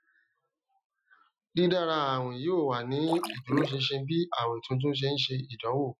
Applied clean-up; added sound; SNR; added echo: classical method Wiener filter.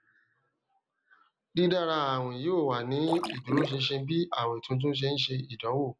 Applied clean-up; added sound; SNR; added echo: none; Splash, splatter; 4 dB; none.